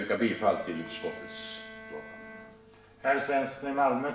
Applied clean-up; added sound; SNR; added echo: none; Bowed string instrument; 17 dB; reverberation time 0.7 s.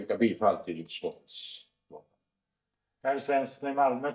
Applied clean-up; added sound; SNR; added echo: neural mask model DeepFilterNet 3.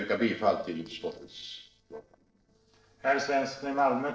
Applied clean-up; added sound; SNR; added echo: neural separator model SepFormer DNS4.